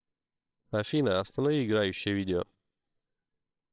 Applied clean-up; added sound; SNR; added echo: neural separator model SepFormer WHAMR!.